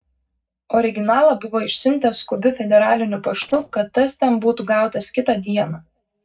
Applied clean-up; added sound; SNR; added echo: neural separator model SepFormer DNS4.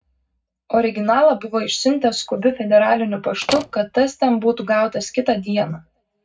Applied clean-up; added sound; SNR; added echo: none; Slam; 11 dB; reverberation time 0.3 s.